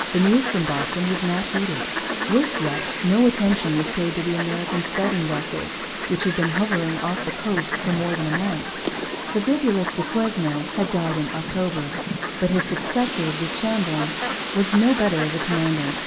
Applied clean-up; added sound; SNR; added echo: none; Fowl; 4 dB; reverberation time 2.3 s.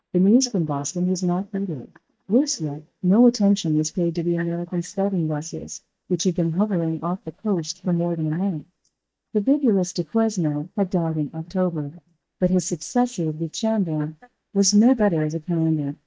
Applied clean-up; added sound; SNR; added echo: neural mask model DeepFilterNet 3.